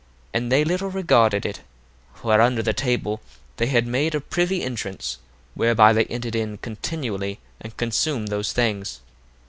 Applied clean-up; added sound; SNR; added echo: none; none; none; none.